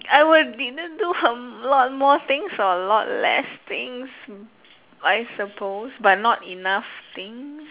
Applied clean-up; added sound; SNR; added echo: none; none; none; none.